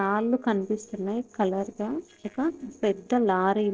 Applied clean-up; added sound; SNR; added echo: neural separator model SepFormer DNS4.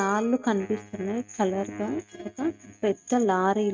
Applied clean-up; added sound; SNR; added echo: neural mask model RNNoise.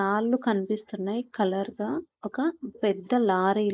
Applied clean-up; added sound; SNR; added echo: neural mask model Resemble Enhance denoiser.